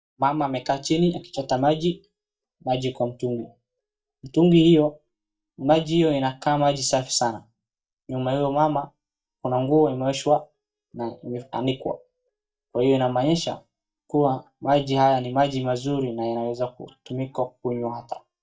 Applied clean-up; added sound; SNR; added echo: neural mask model DeepFilterNet 3.